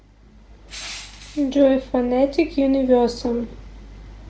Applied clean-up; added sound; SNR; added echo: none; Crushing; 19 dB; none.